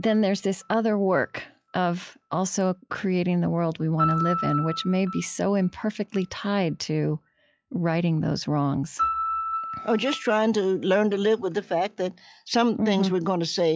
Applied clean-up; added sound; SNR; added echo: classical method log-MMSE.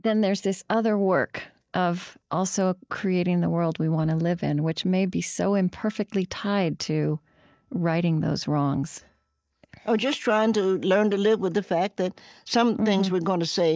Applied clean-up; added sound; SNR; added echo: neural mask model DeepFilterNet 3.